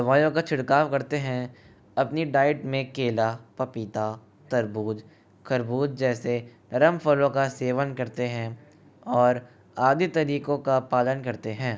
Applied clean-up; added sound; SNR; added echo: none; none; none; none.